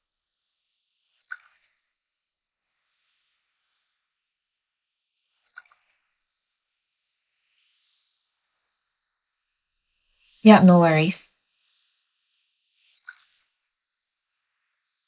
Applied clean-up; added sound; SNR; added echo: neural mask model Resemble Enhance denoiser.